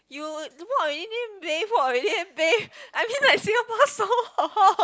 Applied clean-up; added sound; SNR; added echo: none; none; none; none.